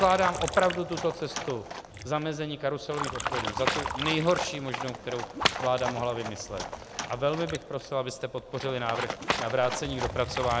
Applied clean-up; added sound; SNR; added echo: none; Liquid + Livestock, farm animals, working animals; 5 dB; none.